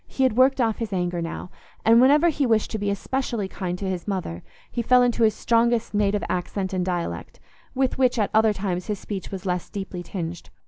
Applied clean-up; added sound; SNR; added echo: none; Bass drum; 18 dB; none.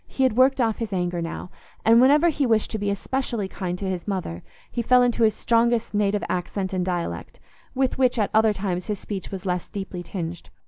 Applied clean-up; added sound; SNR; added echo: none; none; none; none.